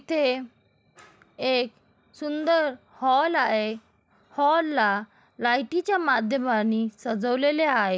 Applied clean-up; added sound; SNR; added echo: none; none; none; none.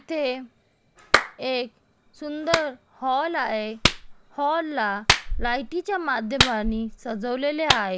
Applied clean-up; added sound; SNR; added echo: none; Clapping; 1 dB; none.